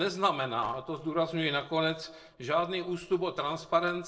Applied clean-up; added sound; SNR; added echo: neural separator model SepFormer DNS4.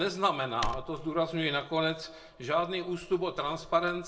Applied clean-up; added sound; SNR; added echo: none; Tearing / Wood; 13 dB; reverberation time 0.3 s.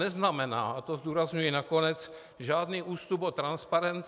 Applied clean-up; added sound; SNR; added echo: none; none; none; none.